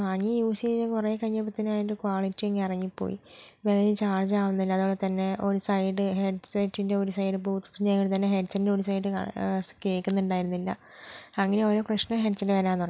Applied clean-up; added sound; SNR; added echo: none; none; none; none.